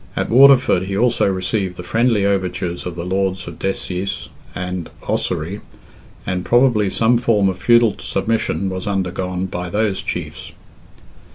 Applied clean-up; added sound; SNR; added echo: none; none; none; none.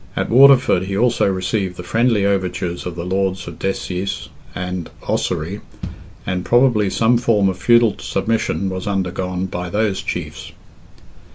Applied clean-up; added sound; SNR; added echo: none; Bass drum; 15 dB; none.